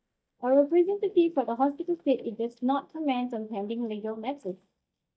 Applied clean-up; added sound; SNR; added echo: neural mask model DeepFilterNet 3.